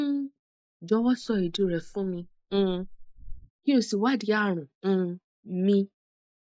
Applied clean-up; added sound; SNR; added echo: neural mask model Resemble Enhance denoiser.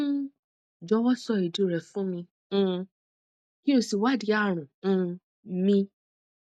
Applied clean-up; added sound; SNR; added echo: none; none; none; none.